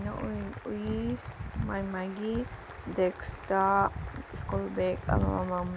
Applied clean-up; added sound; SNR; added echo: none; Applause / Cheering; 19 dB; none.